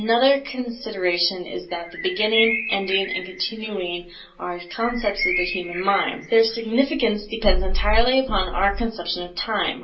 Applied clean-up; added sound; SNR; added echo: none; Bird; 8 dB; reverberation time 0.3 s.